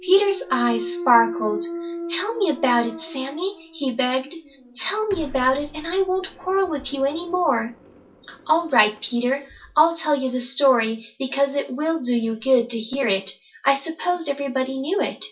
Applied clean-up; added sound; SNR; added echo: none; Thump, thud; 15 dB; reverberation time 0.2 s.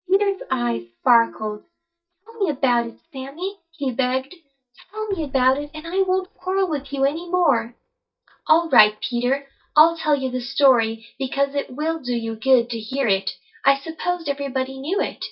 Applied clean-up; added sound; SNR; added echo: neural mask model DeepFilterNet 3.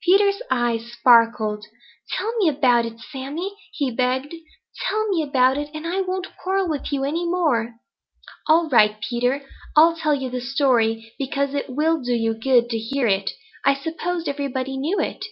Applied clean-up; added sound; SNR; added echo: none; none; none; none.